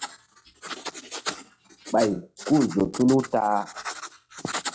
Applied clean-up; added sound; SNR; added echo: classical method log-MMSE.